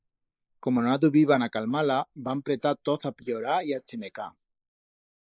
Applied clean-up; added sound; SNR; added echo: neural mask model Resemble Enhance denoiser.